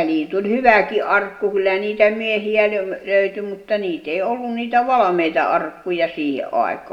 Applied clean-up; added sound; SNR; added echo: none; none; none; reverberation time 0.6 s.